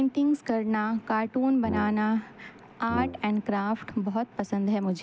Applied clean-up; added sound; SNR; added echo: none; Brass instrument; 12 dB; none.